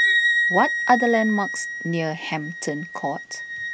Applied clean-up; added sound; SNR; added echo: none; Wind instrument, woodwind instrument; 0 dB; none.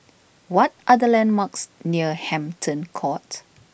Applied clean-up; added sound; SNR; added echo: none; none; none; none.